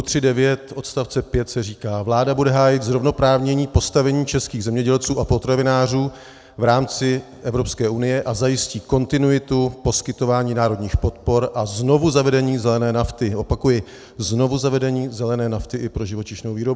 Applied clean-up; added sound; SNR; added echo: none; none; none; none.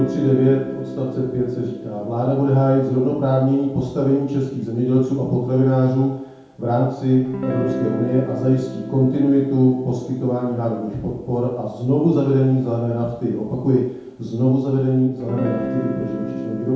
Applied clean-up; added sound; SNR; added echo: none; Guitar; 11 dB; reverberation time 0.8 s.